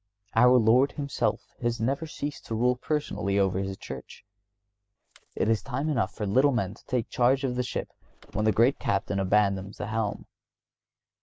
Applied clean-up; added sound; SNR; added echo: neural mask model Resemble Enhance denoiser.